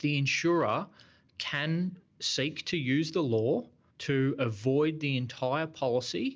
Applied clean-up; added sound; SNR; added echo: none; none; none; none.